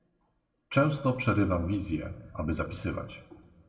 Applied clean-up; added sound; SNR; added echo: none; none; none; reverberation time 0.9 s.